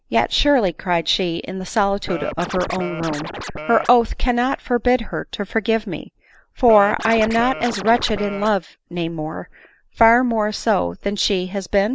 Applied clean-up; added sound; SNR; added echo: none; Scratching (performance technique); 10 dB; none.